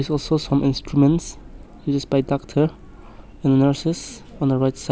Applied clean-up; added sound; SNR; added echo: none; none; none; none.